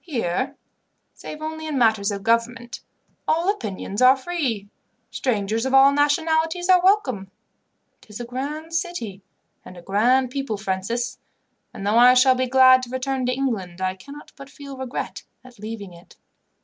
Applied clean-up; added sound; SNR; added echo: none; none; none; none.